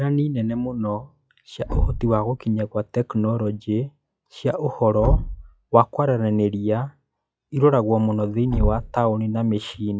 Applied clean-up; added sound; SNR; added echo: classical method log-MMSE.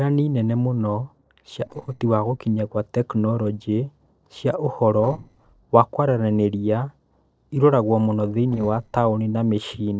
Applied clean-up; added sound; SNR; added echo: neural separator model SepFormer DNS4.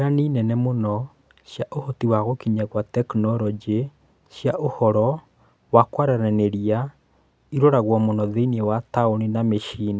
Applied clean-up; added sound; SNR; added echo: none; none; none; none.